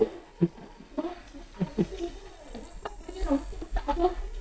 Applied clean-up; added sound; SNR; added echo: neural mask model DeepFilterNet 3.